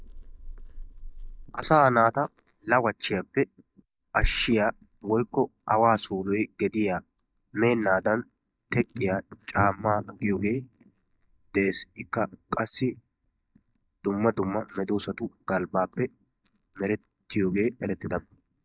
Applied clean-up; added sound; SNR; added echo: neural mask model DeepFilterNet 3.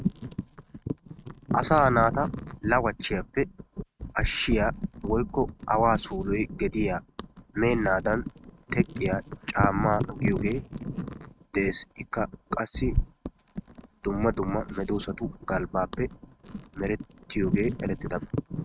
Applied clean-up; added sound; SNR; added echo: neural mask model RNNoise.